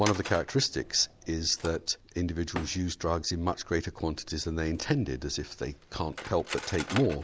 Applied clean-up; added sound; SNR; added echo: none; Cutlery, silverware; 13 dB; none.